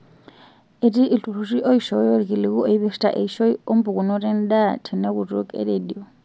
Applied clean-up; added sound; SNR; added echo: none; none; none; none.